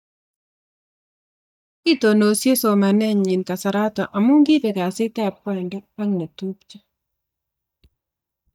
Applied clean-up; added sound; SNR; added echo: neural mask model DeepFilterNet 3.